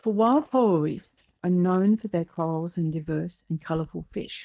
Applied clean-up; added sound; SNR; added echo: neural mask model DeepFilterNet 3.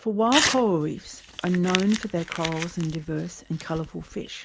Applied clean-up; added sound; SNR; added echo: none; Crumpling, crinkling / Tearing; 7 dB; none.